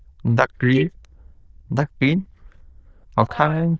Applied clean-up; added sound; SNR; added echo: neural diffusion model UNIVERSE++.